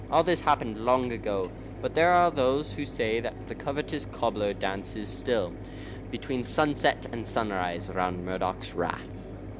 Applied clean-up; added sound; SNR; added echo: none; Mechanisms; 11 dB; none.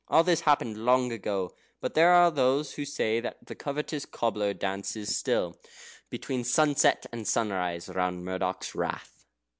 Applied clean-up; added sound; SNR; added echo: none; none; none; none.